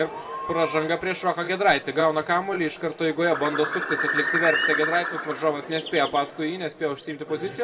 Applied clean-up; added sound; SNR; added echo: none; Bird; 2 dB; reverberation time 1.0 s.